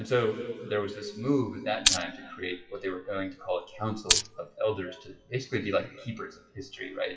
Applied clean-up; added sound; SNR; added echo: classical method WPE with log-MMSE.